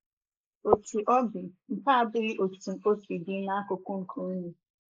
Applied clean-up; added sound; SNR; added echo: neural mask model Resemble Enhance denoiser.